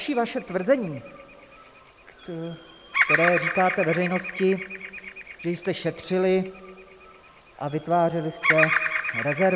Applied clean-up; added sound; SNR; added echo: none; Bird vocalization, bird call, bird song; 3 dB; none.